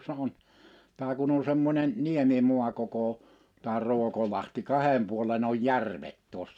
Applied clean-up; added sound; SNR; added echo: none; none; none; none.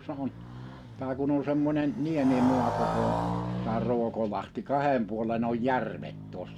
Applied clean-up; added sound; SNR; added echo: none; Motorcycle; 6 dB; none.